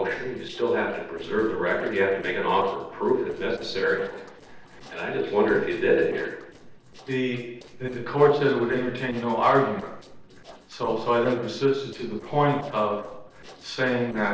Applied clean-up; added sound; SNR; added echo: neural separator model SepFormer DNS4.